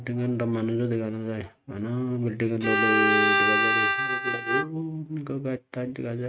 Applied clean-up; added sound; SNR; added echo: neural mask model RNNoise.